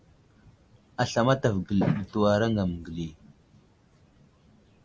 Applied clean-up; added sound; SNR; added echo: none; none; none; none.